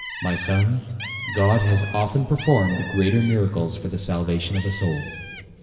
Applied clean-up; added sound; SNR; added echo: none; Bird; 13 dB; reverberation time 2.2 s.